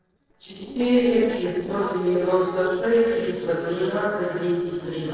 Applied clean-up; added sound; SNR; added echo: neural separator model SepFormer DNS4.